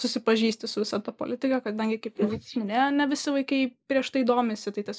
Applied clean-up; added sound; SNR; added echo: neural mask model Resemble Enhance denoiser.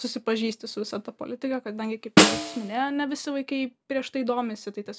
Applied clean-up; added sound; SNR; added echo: none; Snare drum; -5 dB; none.